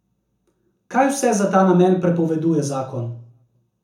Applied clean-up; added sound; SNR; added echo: none; none; none; reverberation time 0.5 s.